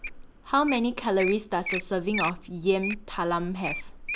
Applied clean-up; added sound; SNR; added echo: none; Wild animals; 8 dB; none.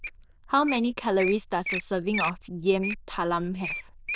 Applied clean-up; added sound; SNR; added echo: neural diffusion model UNIVERSE++.